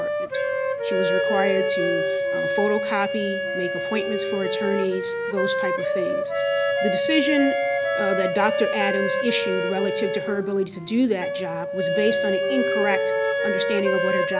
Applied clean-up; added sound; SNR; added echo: none; Wind instrument, woodwind instrument + Wind instrument, woodwind instrument; -2 dB; none.